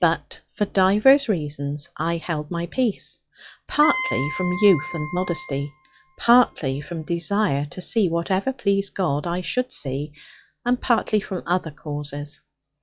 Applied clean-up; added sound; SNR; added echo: classical method log-MMSE.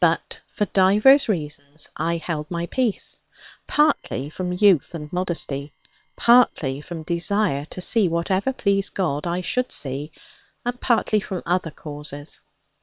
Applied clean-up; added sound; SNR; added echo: neural separator model SepFormer WHAM!.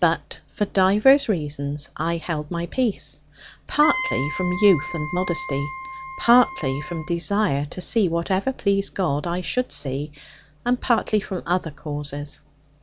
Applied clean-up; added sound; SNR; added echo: none; Wind instrument, woodwind instrument; 9 dB; none.